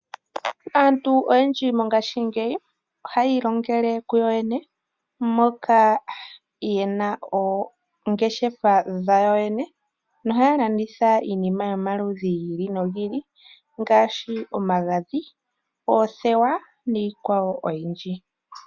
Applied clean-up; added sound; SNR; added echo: none; none; none; none.